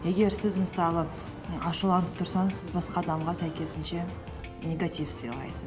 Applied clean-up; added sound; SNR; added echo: none; Wind; 13 dB; none.